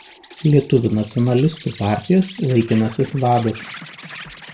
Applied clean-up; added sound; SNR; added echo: none; Insect; 20 dB; reverberation time 0.2 s.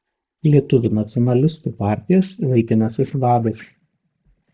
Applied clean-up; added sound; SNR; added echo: neural mask model DeepFilterNet 3.